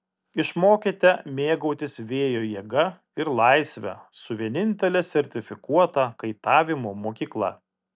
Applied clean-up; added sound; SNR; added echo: none; none; none; none.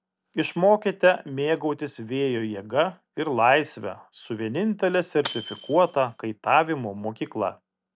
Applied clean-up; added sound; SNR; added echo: none; Tambourine; -3 dB; none.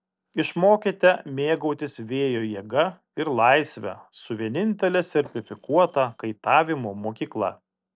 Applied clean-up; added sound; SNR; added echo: neural separator model SepFormer DNS4.